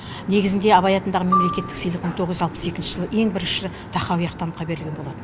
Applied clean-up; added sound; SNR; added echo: none; Marimba, xylophone; 6 dB; none.